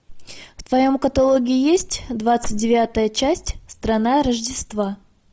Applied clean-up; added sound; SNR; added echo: none; none; none; none.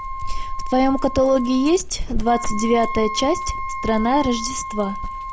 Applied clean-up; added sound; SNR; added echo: none; Wind instrument, woodwind instrument + Dog; 5 dB; none.